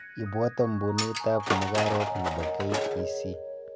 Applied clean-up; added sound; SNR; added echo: none; Mallet percussion + Tools; 2 dB; none.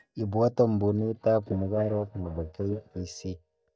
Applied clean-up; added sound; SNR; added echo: neural mask model DeepFilterNet 3.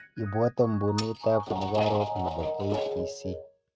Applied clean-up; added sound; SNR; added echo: neural mask model RNNoise.